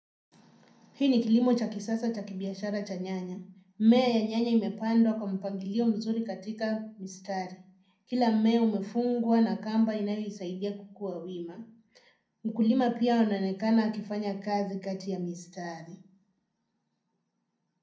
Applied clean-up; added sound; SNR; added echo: none; none; none; reverberation time 0.5 s.